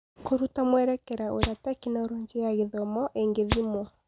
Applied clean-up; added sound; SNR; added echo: none; Rattle (instrument); 4 dB; none.